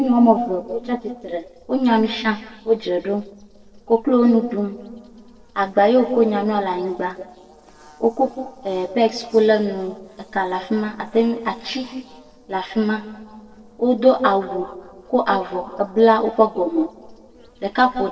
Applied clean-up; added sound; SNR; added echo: neural separator model SepFormer DNS4.